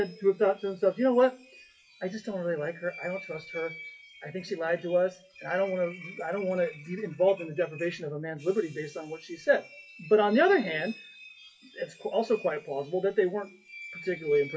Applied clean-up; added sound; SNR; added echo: classical method WPE with log-MMSE.